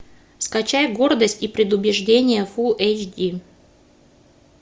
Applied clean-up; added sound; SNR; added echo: none; none; none; none.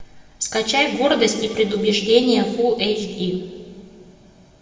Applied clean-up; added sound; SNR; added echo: none; none; none; reverberation time 1.9 s.